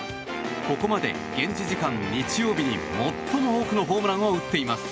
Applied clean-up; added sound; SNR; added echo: none; Wind instrument, woodwind instrument; 10 dB; none.